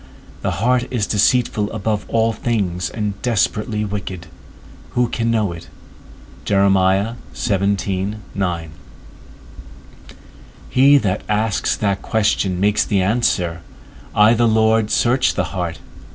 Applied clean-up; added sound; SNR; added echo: none; none; none; none.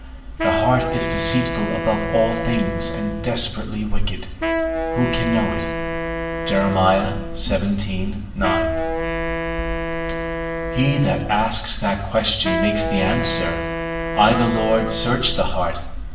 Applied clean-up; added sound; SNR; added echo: none; Wind instrument, woodwind instrument; 5 dB; reverberation time 0.8 s.